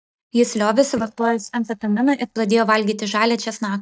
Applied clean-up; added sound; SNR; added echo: neural mask model DeepFilterNet 3.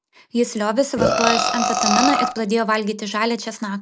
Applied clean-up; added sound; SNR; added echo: none; Burping, eructation; -3 dB; none.